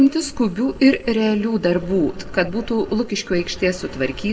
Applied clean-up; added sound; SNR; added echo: none; none; none; reverberation time 0.7 s.